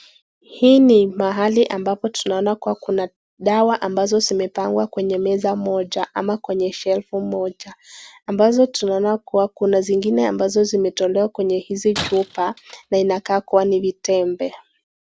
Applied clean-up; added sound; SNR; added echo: none; Shatter; 15 dB; none.